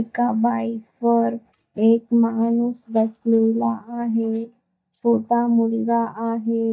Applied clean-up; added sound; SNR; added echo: neural mask model DeepFilterNet 3.